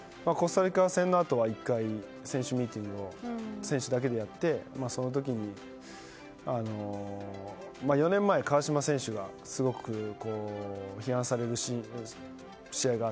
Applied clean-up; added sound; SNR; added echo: none; none; none; none.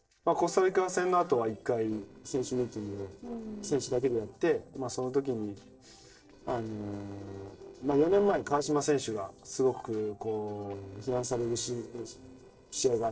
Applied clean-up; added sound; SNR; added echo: neural separator model SepFormer DNS4.